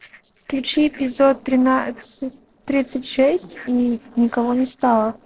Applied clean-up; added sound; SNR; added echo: neural separator model SepFormer DNS4.